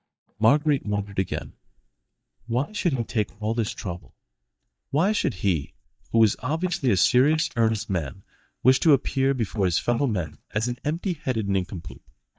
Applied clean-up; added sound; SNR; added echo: neural mask model DeepFilterNet 3.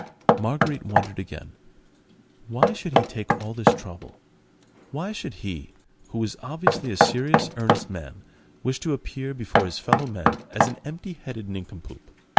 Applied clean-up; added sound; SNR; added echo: none; Knock; -5 dB; none.